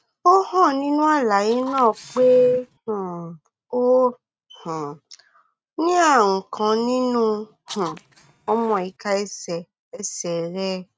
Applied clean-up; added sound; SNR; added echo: neural mask model RNNoise.